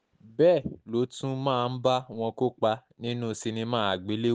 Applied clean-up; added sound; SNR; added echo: none; none; none; none.